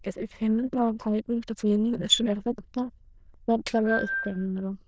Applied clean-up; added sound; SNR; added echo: neural diffusion model UNIVERSE++.